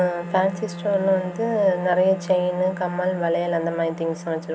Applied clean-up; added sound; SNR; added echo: none; Wind instrument, woodwind instrument; 12 dB; none.